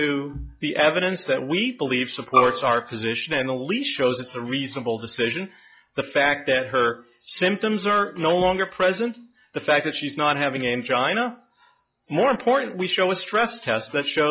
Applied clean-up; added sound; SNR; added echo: classical method log-MMSE.